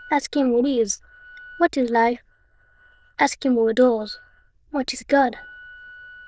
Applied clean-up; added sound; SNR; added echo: neural diffusion model UNIVERSE++.